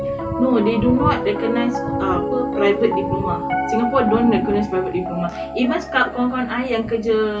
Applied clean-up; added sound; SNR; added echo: none; Piano; 5 dB; none.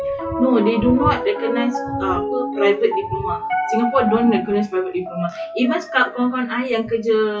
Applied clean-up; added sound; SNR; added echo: classical method log-MMSE.